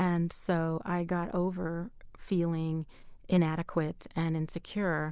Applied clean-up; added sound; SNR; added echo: none; none; none; none.